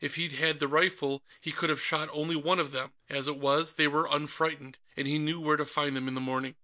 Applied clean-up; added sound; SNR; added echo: none; none; none; none.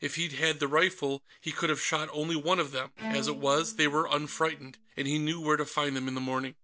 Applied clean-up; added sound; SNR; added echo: none; Bowed string instrument; 14 dB; none.